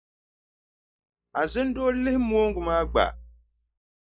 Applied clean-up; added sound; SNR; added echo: neural mask model DeepFilterNet 3.